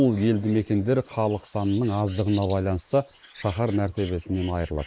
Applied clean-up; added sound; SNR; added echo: neural mask model Resemble Enhance denoiser.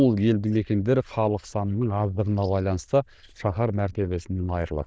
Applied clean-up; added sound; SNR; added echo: neural diffusion model UNIVERSE++.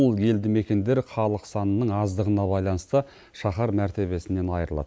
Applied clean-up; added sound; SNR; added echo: none; none; none; none.